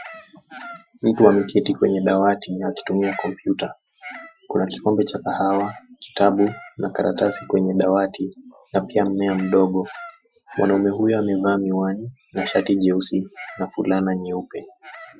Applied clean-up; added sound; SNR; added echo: classical method Wiener filter.